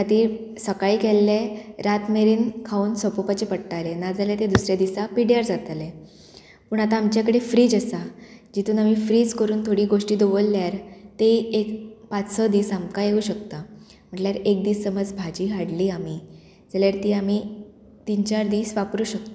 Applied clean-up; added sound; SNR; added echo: none; none; none; none.